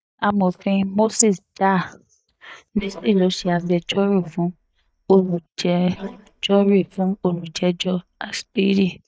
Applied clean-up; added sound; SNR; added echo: neural mask model DeepFilterNet 3.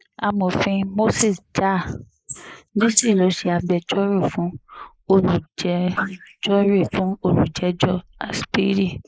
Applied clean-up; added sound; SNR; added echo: neural mask model Resemble Enhance denoiser.